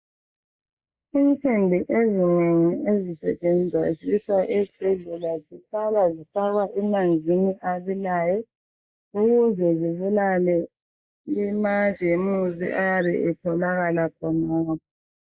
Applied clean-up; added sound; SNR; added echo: neural mask model Resemble Enhance denoiser.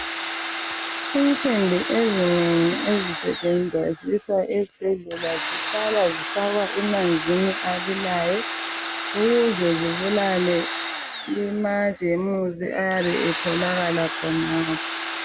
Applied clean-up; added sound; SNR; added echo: none; Domestic sounds, home sounds; 6 dB; none.